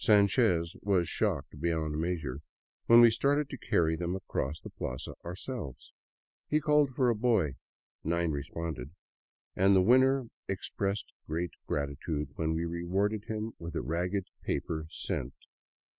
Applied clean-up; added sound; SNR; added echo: none; none; none; none.